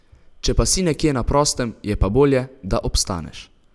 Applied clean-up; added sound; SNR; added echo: none; none; none; none.